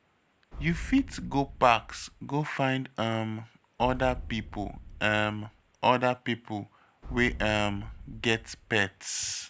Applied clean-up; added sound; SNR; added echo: none; Boom; 12 dB; none.